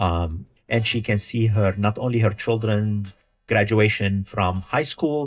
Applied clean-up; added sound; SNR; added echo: neural mask model DeepFilterNet 3.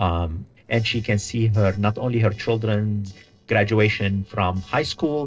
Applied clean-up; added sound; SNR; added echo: neural separator model SepFormer DNS4.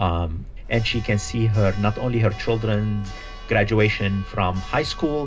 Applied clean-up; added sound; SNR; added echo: none; Church bell; 11 dB; reverberation time 0.2 s.